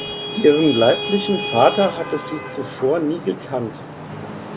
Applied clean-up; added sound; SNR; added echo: none; Traffic noise, roadway noise / Vehicle horn, car horn, honking; 8 dB; none.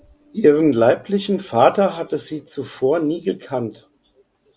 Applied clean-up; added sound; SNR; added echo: none; none; none; none.